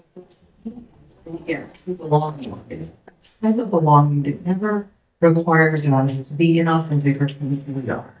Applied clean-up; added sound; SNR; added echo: neural mask model DeepFilterNet 3.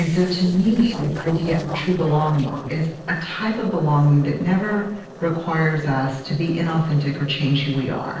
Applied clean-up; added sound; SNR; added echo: neural separator model SepFormer DNS4.